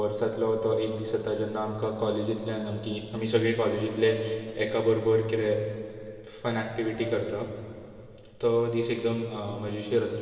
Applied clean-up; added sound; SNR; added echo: none; Piano; 14 dB; reverberation time 2.7 s.